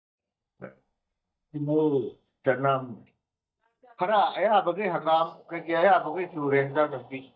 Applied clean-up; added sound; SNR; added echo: neural mask model DeepFilterNet 3.